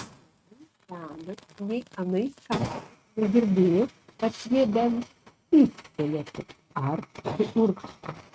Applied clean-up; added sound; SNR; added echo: neural mask model RNNoise.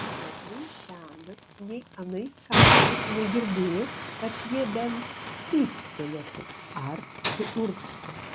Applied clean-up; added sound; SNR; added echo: none; Hiss; -5 dB; none.